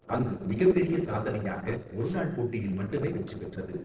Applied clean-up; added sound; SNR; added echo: neural separator model SepFormer DNS4.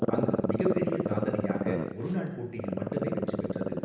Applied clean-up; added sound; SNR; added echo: none; Growling; -4 dB; reverberation time 0.9 s.